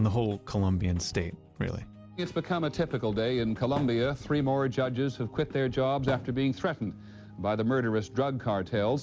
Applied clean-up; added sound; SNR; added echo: none; Thump, thud; 14 dB; none.